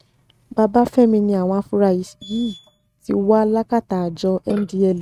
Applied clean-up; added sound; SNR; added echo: neural mask model RNNoise.